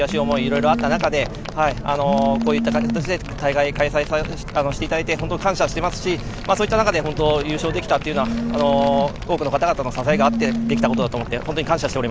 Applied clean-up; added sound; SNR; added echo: none; Telephone; 6 dB; none.